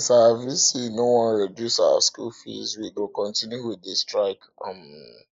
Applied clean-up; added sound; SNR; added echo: neural mask model Resemble Enhance denoiser.